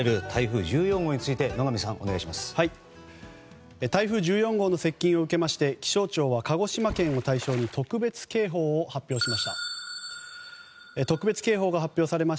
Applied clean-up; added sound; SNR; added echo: none; Water / Splash, splatter; 16 dB; none.